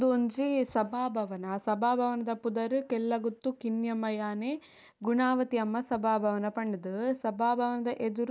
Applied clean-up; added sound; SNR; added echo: none; none; none; none.